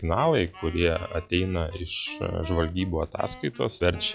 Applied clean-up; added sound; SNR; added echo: classical method log-MMSE.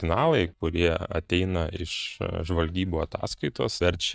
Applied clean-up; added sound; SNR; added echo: neural mask model DeepFilterNet 3.